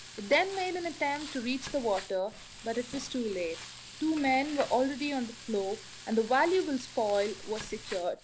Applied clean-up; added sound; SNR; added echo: none; Frying (food); 14 dB; none.